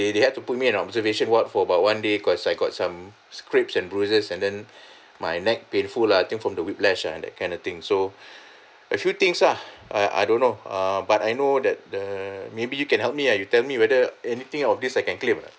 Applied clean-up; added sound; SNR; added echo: none; none; none; none.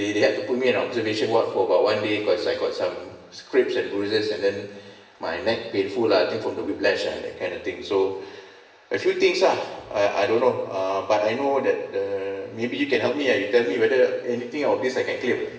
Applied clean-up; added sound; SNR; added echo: none; none; none; reverberation time 1.1 s.